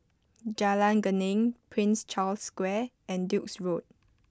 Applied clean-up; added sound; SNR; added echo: none; none; none; none.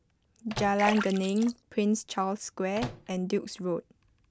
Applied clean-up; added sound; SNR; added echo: none; Microwave oven + Splash, splatter; 10 dB; none.